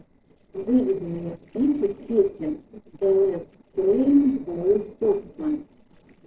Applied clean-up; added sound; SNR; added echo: neural separator model SepFormer DNS4.